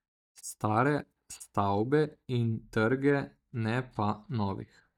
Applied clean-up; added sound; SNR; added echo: neural mask model DeepFilterNet 3.